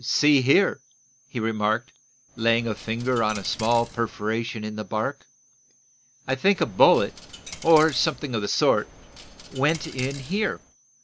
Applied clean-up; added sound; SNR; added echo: none; Coin (dropping); 17 dB; none.